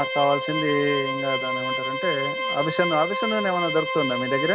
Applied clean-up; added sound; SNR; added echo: none; Organ; 2 dB; none.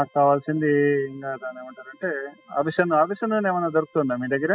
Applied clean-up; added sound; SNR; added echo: classical method spectral subtraction.